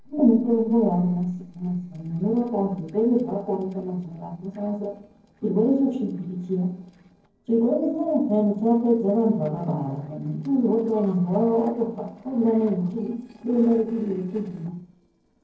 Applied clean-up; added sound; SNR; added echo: neural separator model SepFormer DNS4.